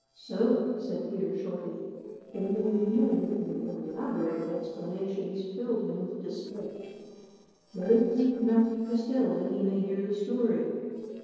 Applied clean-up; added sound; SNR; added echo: neural separator model SepFormer DNS4.